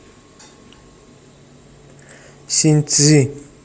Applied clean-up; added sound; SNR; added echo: none; none; none; none.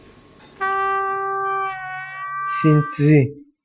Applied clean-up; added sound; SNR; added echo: classical method Wiener filter.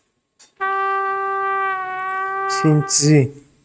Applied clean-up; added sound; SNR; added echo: neural mask model RNNoise.